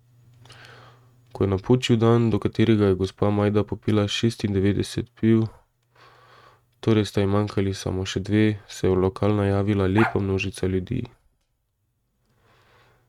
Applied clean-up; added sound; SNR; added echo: neural mask model RNNoise.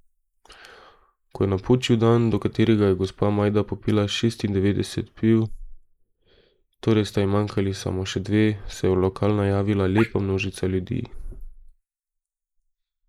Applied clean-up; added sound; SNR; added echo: neural mask model Resemble Enhance denoiser.